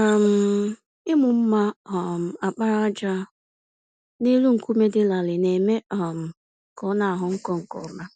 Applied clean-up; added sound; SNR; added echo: none; none; none; none.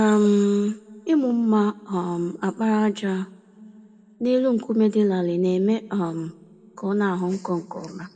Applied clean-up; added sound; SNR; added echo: none; none; none; reverberation time 1.4 s.